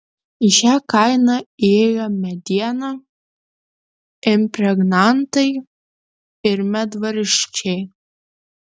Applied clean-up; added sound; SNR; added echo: none; none; none; none.